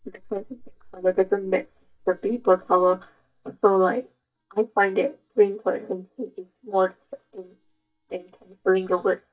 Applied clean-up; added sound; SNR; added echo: neural mask model DeepFilterNet 3.